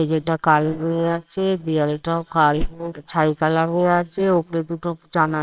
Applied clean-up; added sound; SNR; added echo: neural separator model SepFormer WHAMR!.